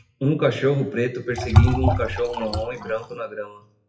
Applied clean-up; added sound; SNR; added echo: classical method WPE with log-MMSE.